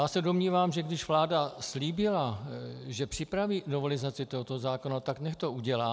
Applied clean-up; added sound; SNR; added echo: none; none; none; none.